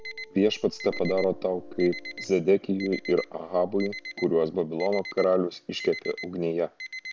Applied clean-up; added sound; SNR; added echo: none; Alarm + Piano; 13 dB; none.